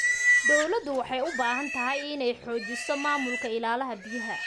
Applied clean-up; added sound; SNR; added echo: none; Livestock, farm animals, working animals; 0 dB; none.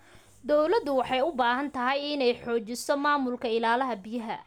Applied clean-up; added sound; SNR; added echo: none; none; none; none.